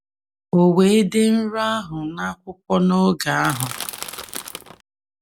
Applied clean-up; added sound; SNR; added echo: none; Crushing; 12 dB; none.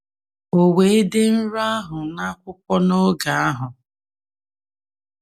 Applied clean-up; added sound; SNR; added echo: none; none; none; none.